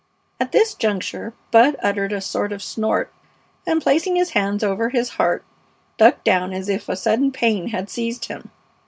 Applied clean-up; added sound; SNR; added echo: none; none; none; none.